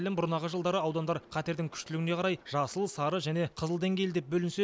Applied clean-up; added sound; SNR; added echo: none; none; none; none.